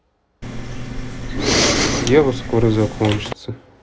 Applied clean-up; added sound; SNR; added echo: none; Respiratory sounds; 0 dB; none.